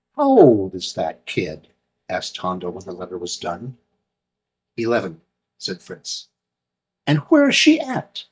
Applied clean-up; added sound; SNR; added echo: neural mask model DeepFilterNet 3.